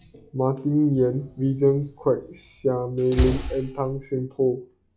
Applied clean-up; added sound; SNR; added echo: classical method log-MMSE.